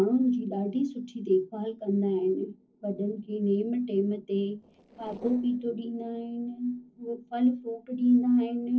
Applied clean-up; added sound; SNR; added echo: neural separator model SepFormer DNS4.